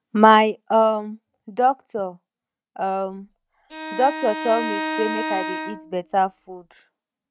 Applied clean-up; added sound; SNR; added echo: neural mask model RNNoise.